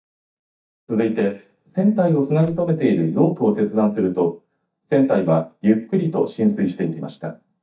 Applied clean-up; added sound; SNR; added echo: neural mask model DeepFilterNet 3.